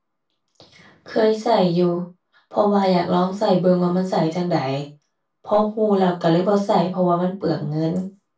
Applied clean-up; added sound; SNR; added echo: none; none; none; reverberation time 0.2 s.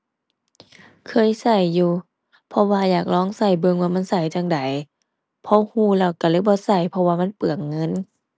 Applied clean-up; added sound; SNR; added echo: none; none; none; none.